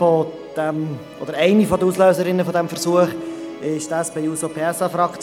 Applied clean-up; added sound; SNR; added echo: none; Musical instrument; 15 dB; none.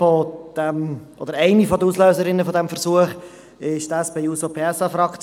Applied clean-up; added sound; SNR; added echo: none; none; none; none.